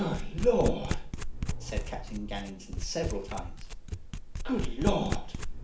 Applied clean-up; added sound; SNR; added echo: none; Domestic sounds, home sounds; 0 dB; reverberation time 0.4 s.